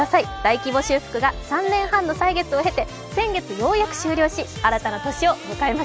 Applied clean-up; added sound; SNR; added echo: none; none; none; none.